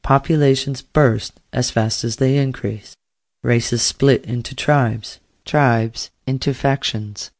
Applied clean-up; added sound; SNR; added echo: none; none; none; none.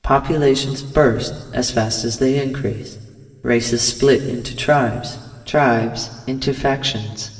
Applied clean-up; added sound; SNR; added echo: none; none; none; reverberation time 2.9 s.